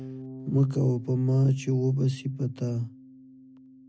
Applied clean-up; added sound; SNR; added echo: none; Bass guitar; 16 dB; none.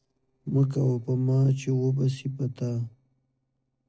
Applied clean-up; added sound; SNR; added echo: neural separator model SepFormer DNS4.